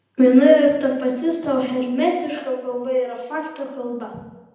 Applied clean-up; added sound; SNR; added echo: none; none; none; reverberation time 0.9 s.